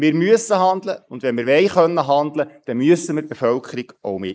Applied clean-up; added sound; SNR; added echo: neural mask model Resemble Enhance denoiser.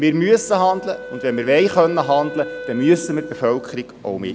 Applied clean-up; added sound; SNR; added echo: none; Wind instrument, woodwind instrument; 14 dB; none.